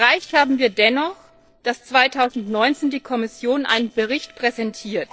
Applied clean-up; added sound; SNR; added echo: neural separator model SepFormer DNS4.